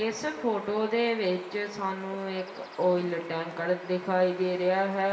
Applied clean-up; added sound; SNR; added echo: none; Bird vocalization, bird call, bird song; 16 dB; reverberation time 1.1 s.